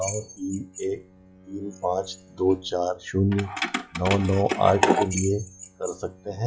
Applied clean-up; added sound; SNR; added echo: classical method log-MMSE.